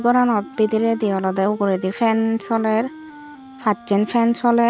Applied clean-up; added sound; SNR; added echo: none; Wind instrument, woodwind instrument; 20 dB; none.